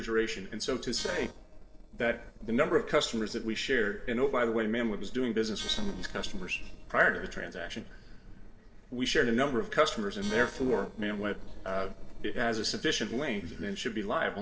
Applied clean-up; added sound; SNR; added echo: neural separator model SepFormer DNS4.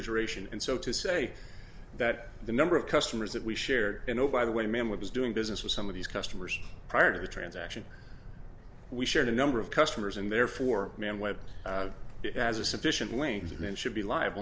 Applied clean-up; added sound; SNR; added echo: none; none; none; none.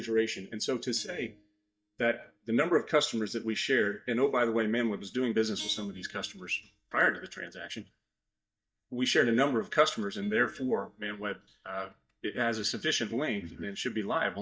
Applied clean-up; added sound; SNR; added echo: neural mask model DeepFilterNet 3.